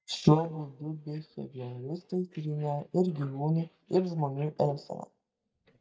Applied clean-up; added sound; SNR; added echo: neural mask model DeepFilterNet 3.